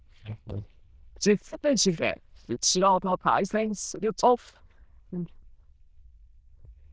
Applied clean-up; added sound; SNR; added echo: neural diffusion model UNIVERSE++.